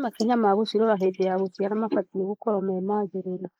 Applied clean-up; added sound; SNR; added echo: neural mask model Resemble Enhance denoiser.